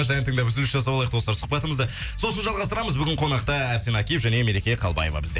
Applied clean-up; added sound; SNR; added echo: none; none; none; none.